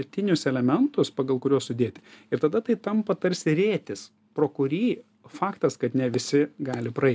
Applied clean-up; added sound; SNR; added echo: none; none; none; none.